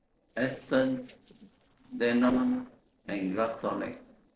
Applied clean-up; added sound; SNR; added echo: neural separator model SepFormer DNS4.